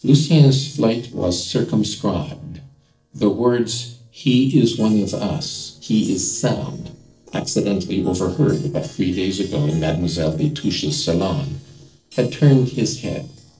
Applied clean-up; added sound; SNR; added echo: neural separator model SepFormer DNS4.